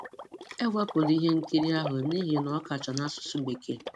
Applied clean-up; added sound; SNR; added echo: neural mask model RNNoise.